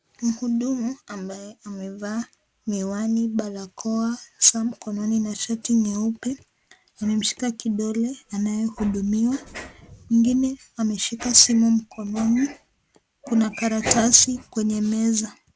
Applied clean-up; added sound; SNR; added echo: none; none; none; none.